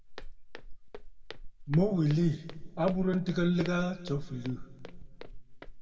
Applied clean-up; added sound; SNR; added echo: none; Walk, footsteps; 9 dB; reverberation time 1.6 s.